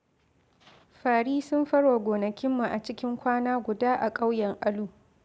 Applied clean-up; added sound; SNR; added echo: none; none; none; none.